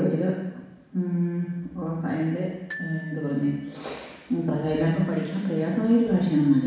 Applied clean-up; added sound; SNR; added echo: none; Glockenspiel; 19 dB; reverberation time 1.1 s.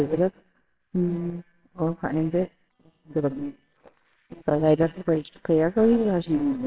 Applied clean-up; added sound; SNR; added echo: neural separator model SepFormer WHAMR!.